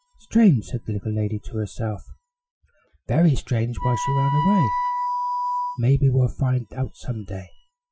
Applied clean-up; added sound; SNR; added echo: classical method Wiener filter.